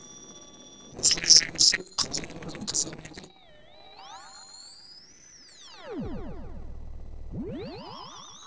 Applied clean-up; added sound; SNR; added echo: neural separator model SepFormer DNS4.